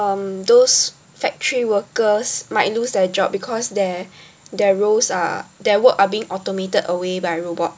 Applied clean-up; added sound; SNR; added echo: none; none; none; none.